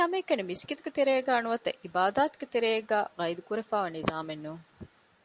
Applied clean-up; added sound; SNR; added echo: none; none; none; none.